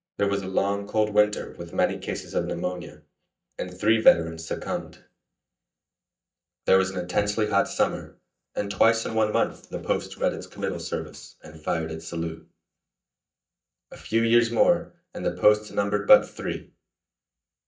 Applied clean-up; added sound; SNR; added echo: neural mask model DeepFilterNet 3.